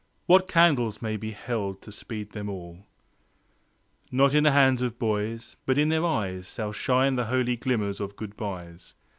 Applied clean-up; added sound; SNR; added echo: none; none; none; none.